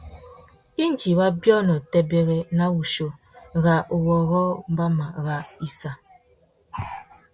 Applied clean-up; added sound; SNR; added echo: none; none; none; none.